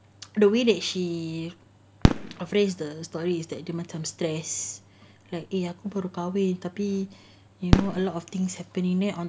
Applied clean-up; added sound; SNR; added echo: none; Fireworks; 4 dB; none.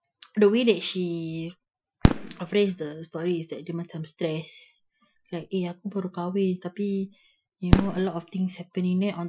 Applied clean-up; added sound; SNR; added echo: classical method Wiener filter.